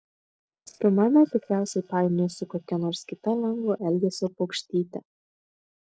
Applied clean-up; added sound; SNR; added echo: neural separator model SepFormer DNS4.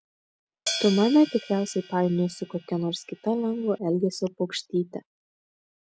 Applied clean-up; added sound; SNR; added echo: none; Hi-hat; 11 dB; none.